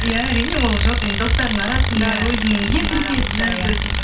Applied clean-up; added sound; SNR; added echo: none; Tools; 4 dB; reverberation time 0.2 s.